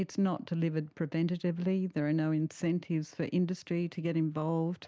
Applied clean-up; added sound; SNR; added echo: none; none; none; none.